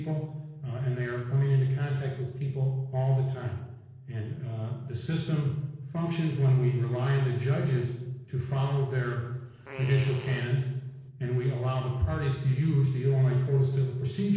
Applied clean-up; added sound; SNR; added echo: neural separator model SepFormer DNS4.